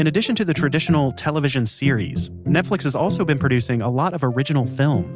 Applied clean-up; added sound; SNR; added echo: none; none; none; none.